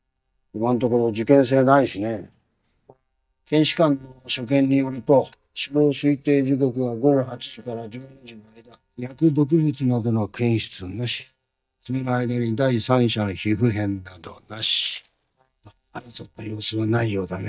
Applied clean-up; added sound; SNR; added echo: neural mask model DeepFilterNet 3.